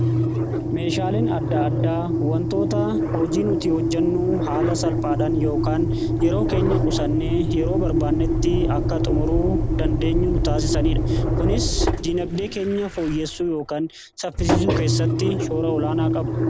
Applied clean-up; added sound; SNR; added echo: none; Engine; -4 dB; none.